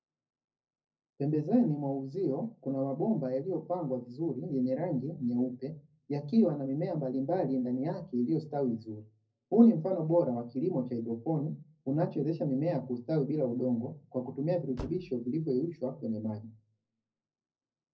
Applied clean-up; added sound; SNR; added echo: neural separator model SepFormer DNS4.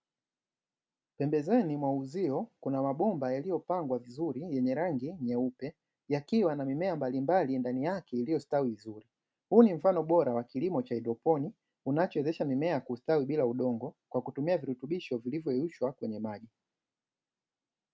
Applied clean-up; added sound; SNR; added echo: none; none; none; none.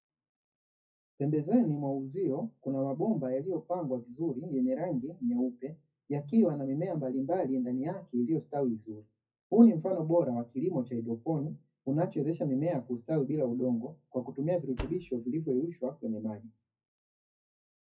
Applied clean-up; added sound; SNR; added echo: classical method WPE with log-MMSE.